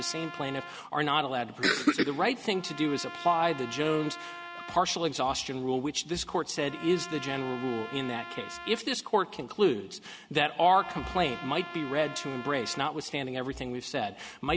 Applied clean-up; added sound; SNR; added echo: none; Trumpet; 15 dB; none.